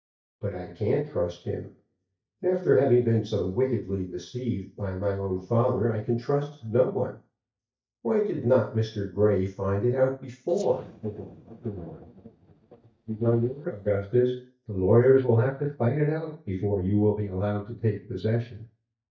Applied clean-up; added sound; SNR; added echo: neural mask model DeepFilterNet 3.